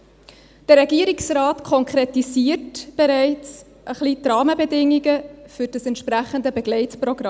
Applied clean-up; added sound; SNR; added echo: none; none; none; none.